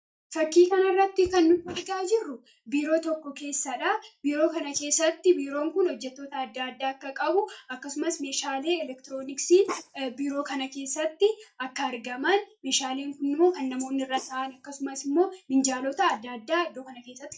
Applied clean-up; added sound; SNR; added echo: neural mask model DeepFilterNet 3.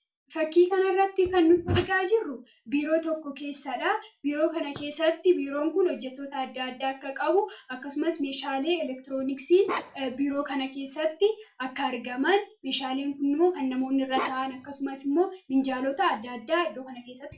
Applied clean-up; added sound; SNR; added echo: none; Bark; 8 dB; reverberation time 0.3 s.